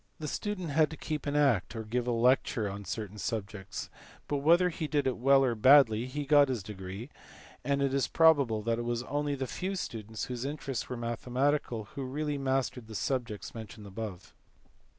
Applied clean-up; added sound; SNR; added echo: none; none; none; none.